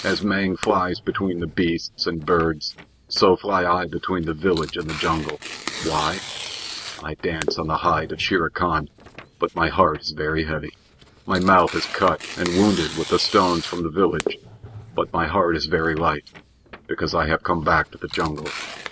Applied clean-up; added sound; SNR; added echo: none; Tearing; 13 dB; none.